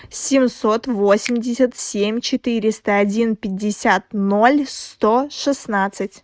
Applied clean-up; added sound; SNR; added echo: neural mask model RNNoise.